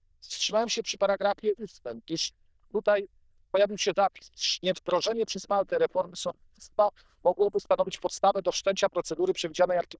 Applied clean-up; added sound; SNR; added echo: neural diffusion model UNIVERSE++.